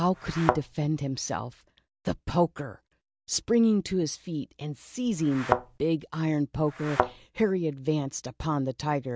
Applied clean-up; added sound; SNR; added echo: none; Thump, thud; 2 dB; none.